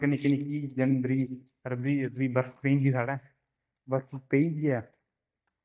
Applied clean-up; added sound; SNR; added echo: neural mask model DeepFilterNet 3.